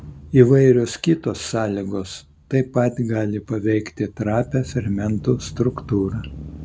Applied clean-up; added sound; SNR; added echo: none; Engine starting / Accelerating, revving, vroom / Motor vehicle (road); 18 dB; none.